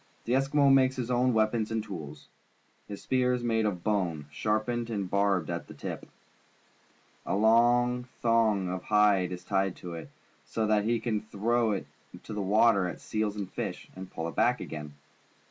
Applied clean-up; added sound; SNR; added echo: none; none; none; none.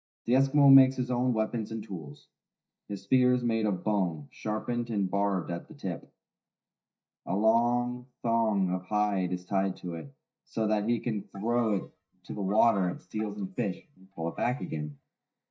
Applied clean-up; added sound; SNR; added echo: neural mask model DeepFilterNet 3.